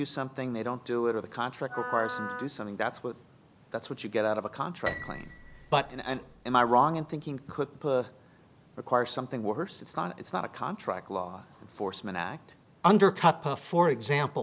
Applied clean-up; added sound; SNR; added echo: none; Piano + Wind instrument, woodwind instrument; 12 dB; none.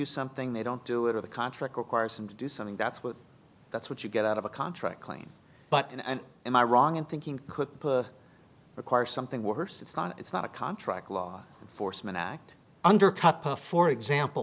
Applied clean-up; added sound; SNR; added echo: none; none; none; none.